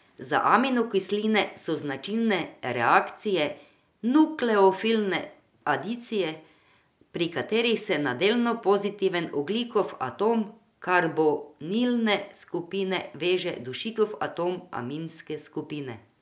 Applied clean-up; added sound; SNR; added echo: none; none; none; none.